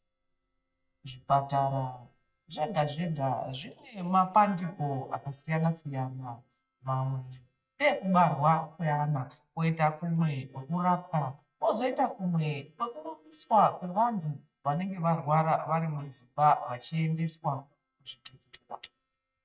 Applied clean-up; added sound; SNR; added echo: neural mask model DeepFilterNet 3.